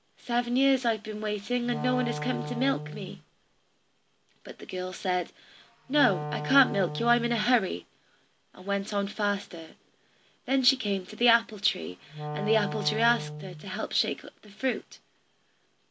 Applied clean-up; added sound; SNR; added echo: none; Wind instrument, woodwind instrument; 7 dB; none.